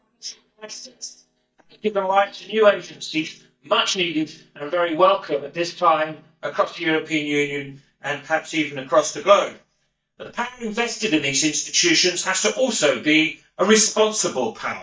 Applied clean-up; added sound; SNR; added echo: neural mask model DeepFilterNet 3.